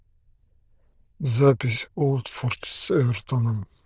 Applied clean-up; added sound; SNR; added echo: neural diffusion model UNIVERSE++.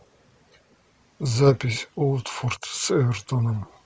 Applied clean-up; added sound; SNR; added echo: neural mask model Resemble Enhance denoiser.